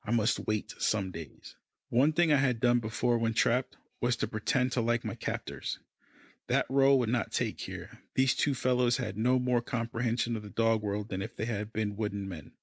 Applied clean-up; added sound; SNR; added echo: none; none; none; none.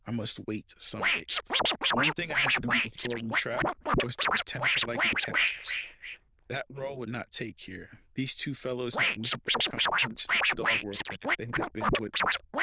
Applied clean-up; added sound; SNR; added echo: neural diffusion model UNIVERSE++.